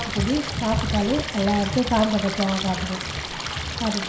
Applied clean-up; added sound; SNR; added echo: none; Stream; 7 dB; reverberation time 0.5 s.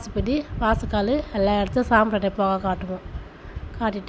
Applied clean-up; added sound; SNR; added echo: none; none; none; none.